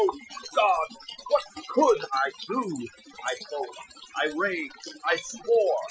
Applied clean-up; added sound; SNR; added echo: classical method Wiener filter.